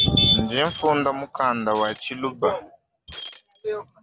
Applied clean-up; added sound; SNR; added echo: none; Shatter; 11 dB; none.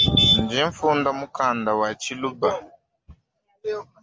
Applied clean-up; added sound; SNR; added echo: none; none; none; none.